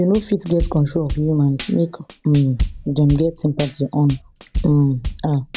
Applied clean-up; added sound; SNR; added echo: none; Tambourine / Drum / Drum kit; 10 dB; none.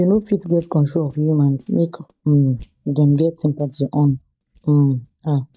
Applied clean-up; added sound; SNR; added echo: neural mask model DeepFilterNet 3.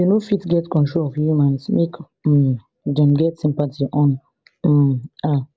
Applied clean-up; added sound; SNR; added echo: none; none; none; none.